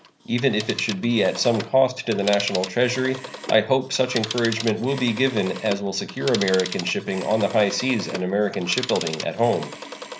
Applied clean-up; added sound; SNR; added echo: none; Telephone; 11 dB; none.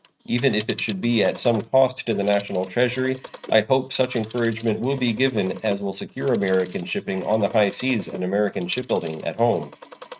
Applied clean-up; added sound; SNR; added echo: neural mask model RNNoise.